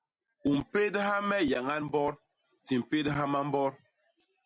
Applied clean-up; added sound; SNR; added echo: none; none; none; none.